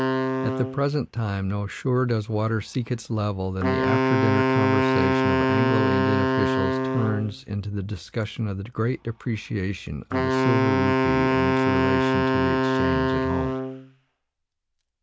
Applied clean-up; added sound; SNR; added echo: none; Wind instrument, woodwind instrument; -3 dB; none.